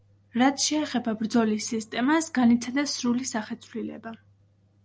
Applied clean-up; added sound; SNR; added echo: none; none; none; none.